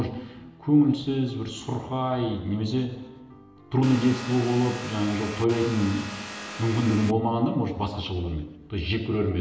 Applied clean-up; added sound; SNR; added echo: none; Vehicle; 11 dB; reverberation time 1.0 s.